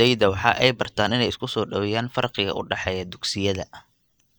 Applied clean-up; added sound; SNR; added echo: neural mask model DeepFilterNet 3.